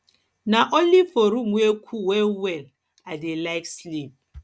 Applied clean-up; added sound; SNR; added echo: none; none; none; none.